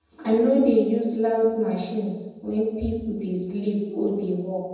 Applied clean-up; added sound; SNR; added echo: none; none; none; reverberation time 1.1 s.